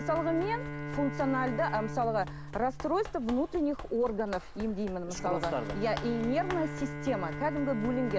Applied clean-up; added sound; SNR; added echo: none; Run + Bowed string instrument; 7 dB; none.